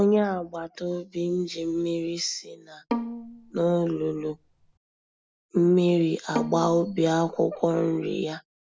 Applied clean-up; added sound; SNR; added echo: none; Bowed string instrument; 10 dB; none.